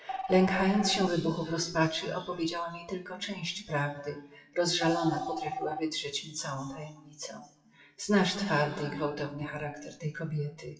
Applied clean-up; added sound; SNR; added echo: classical method WPE with log-MMSE.